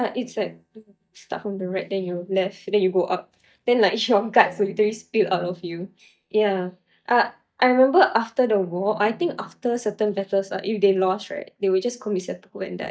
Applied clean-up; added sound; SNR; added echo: neural mask model DeepFilterNet 3.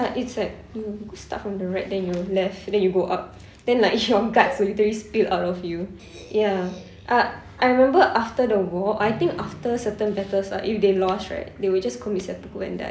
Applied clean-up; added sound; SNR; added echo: none; none; none; none.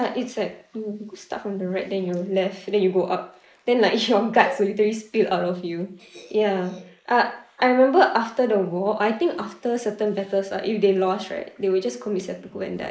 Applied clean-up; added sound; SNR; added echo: neural mask model Resemble Enhance denoiser.